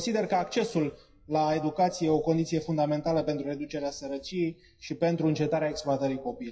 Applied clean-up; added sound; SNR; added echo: classical method WPE with log-MMSE.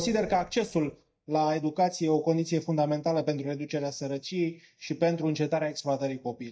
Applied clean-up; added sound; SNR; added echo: neural mask model DeepFilterNet 3.